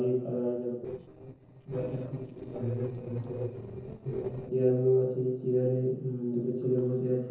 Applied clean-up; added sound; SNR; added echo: neural separator model SepFormer DNS4.